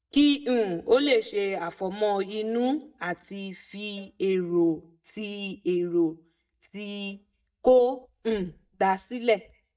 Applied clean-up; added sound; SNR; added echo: neural mask model DeepFilterNet 3.